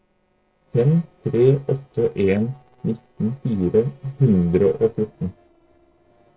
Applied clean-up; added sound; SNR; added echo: neural separator model SepFormer DNS4.